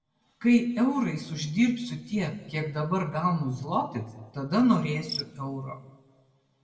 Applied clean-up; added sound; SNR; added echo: none; Cricket; 16 dB; reverberation time 1.1 s.